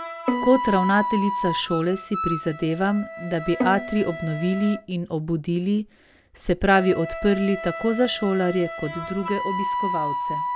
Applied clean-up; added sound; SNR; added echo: none; Bowed string instrument + Wind instrument, woodwind instrument; 6 dB; none.